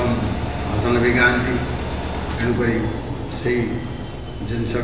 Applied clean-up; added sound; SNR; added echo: none; Engine; 3 dB; reverberation time 1.0 s.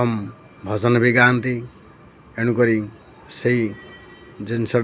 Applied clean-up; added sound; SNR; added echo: none; none; none; none.